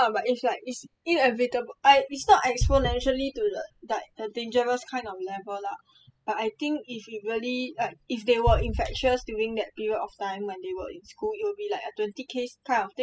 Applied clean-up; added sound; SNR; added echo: classical method spectral subtraction.